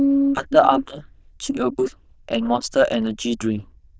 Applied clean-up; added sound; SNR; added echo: neural diffusion model UNIVERSE++.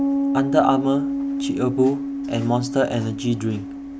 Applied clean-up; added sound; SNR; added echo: none; Piano; 2 dB; none.